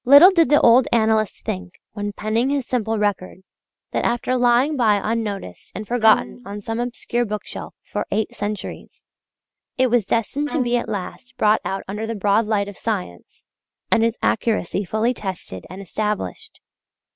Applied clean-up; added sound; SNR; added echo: none; Bowed string instrument; 12 dB; none.